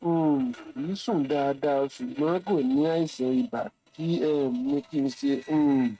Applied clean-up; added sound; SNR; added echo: neural mask model RNNoise.